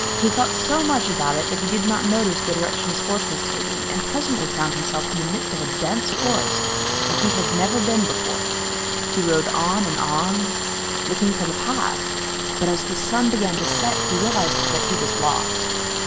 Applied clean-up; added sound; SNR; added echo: none; Tools; -1 dB; none.